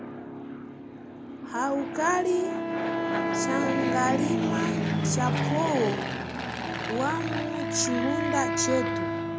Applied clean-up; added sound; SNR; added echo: none; Wind instrument, woodwind instrument + Fixed-wing aircraft, airplane; -1 dB; none.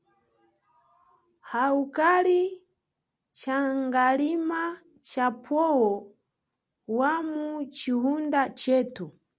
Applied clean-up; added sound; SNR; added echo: none; none; none; none.